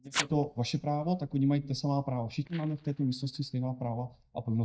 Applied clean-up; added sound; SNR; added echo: neural mask model DeepFilterNet 3.